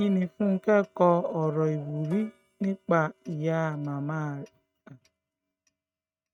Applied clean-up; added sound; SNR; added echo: neural mask model RNNoise.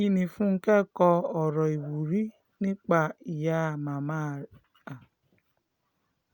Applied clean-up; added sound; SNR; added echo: none; none; none; none.